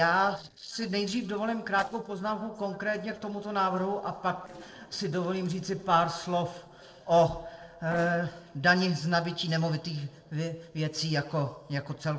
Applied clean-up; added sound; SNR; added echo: neural separator model SepFormer DNS4.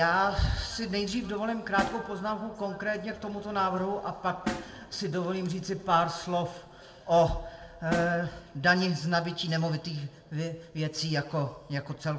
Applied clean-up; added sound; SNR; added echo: none; Snare drum; 12 dB; reverberation time 1.0 s.